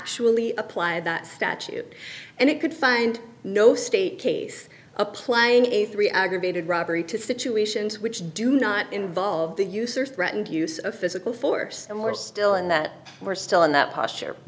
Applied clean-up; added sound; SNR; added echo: none; none; none; none.